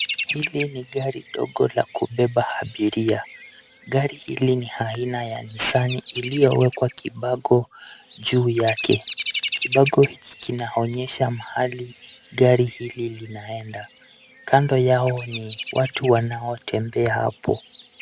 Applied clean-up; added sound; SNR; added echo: none; Bird vocalization, bird call, bird song; 11 dB; none.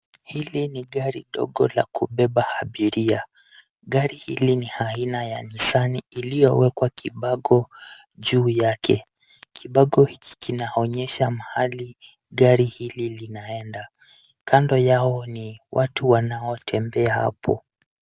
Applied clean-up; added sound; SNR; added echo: none; none; none; none.